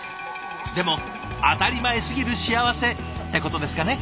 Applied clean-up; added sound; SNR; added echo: none; Wind instrument, woodwind instrument; 15 dB; none.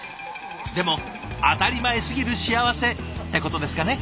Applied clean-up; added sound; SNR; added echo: none; none; none; none.